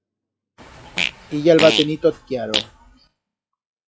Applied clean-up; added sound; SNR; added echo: classical method log-MMSE.